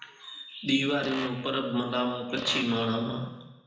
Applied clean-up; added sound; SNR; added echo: none; Fart; 11 dB; reverberation time 0.9 s.